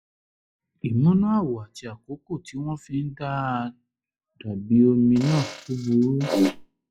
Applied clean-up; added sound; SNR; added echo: classical method log-MMSE.